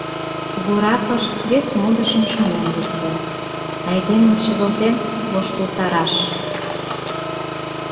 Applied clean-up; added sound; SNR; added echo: none; Engine; 6 dB; reverberation time 2.0 s.